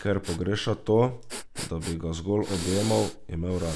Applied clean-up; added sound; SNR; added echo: none; Breathing; 12 dB; none.